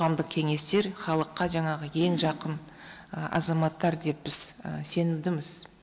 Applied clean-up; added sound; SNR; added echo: none; none; none; none.